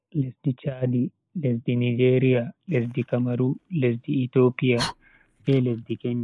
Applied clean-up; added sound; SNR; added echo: neural mask model Resemble Enhance denoiser.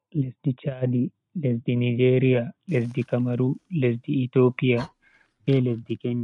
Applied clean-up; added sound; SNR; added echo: neural mask model RNNoise.